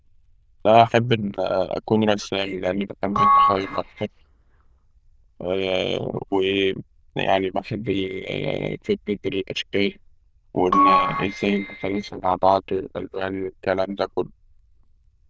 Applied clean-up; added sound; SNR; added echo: neural diffusion model UNIVERSE++.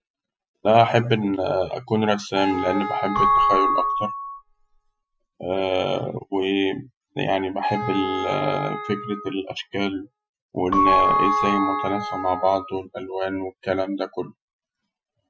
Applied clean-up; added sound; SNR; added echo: classical method Wiener filter.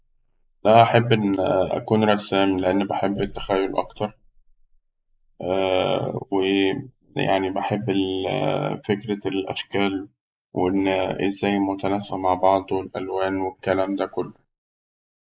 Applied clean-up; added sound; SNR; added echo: neural mask model Resemble Enhance denoiser.